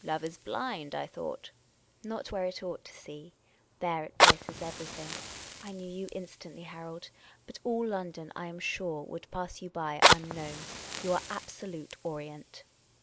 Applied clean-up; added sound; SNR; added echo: none; Fire; -3 dB; none.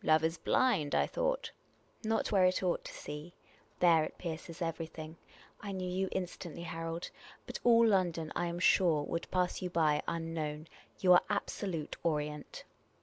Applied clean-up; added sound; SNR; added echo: none; none; none; none.